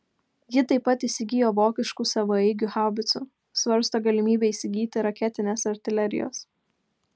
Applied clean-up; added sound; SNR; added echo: none; none; none; none.